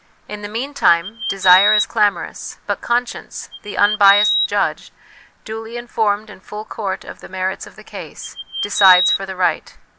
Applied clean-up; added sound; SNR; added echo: none; Bird vocalization, bird call, bird song; 0 dB; none.